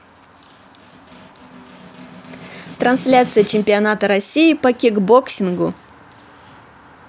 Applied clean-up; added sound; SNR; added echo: none; Snare drum; 17 dB; none.